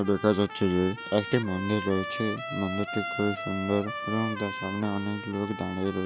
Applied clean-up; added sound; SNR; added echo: none; Trumpet; 8 dB; none.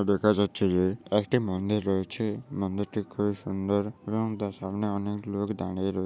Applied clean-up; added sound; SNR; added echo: none; none; none; none.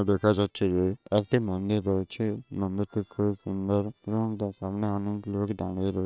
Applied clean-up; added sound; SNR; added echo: neural separator model SepFormer WHAM!.